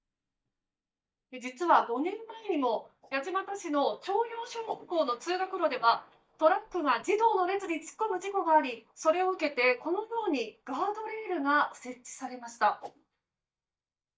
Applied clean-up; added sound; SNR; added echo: neural mask model DeepFilterNet 3.